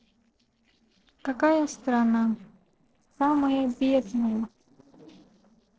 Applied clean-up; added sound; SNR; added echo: neural separator model SepFormer DNS4.